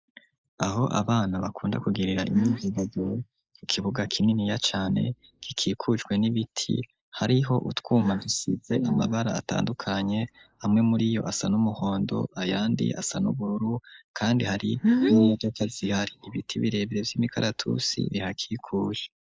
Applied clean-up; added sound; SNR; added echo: neural mask model Resemble Enhance denoiser.